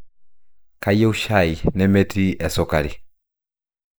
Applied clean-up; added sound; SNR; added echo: neural mask model Resemble Enhance denoiser.